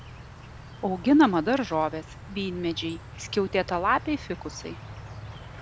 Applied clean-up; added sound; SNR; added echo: none; Insect; 15 dB; none.